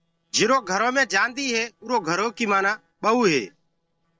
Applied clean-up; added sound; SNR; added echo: neural separator model SepFormer DNS4.